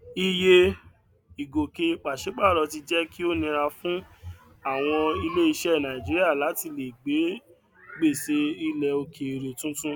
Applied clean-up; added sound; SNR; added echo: none; none; none; none.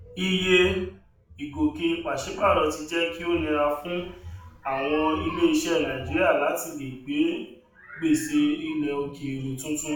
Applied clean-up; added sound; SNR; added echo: none; none; none; reverberation time 0.5 s.